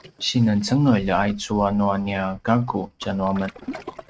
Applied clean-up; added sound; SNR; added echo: neural mask model RNNoise.